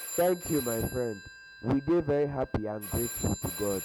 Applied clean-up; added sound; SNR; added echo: none; Telephone; 11 dB; none.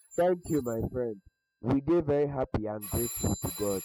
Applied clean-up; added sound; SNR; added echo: classical method spectral subtraction.